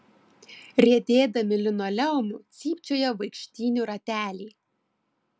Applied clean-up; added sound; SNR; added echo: none; none; none; none.